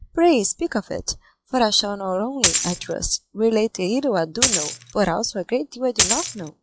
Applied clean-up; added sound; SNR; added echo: classical method log-MMSE.